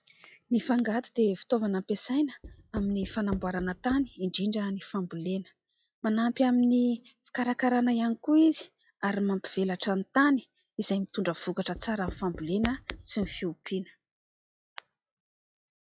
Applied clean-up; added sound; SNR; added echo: classical method log-MMSE.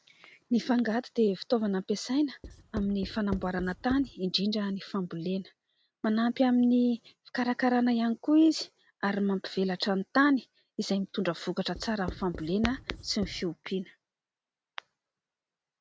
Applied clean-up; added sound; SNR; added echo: none; Writing; 13 dB; none.